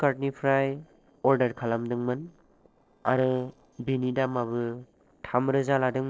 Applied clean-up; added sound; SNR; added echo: neural separator model SepFormer DNS4.